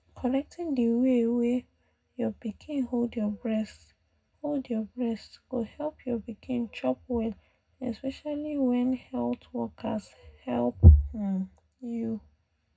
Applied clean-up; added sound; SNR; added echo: none; none; none; reverberation time 0.3 s.